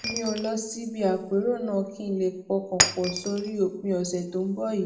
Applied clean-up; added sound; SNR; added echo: none; Shatter; 6 dB; reverberation time 0.7 s.